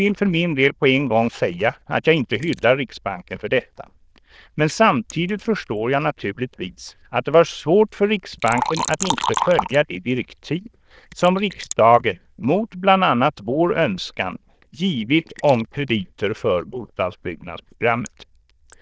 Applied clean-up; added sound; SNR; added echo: neural diffusion model UNIVERSE++.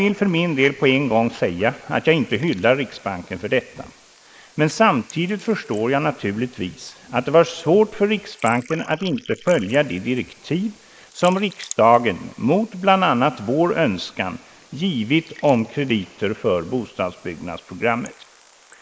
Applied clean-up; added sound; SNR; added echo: neural mask model Resemble Enhance denoiser.